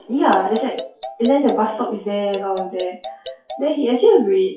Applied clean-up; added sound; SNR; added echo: classical method WPE with log-MMSE.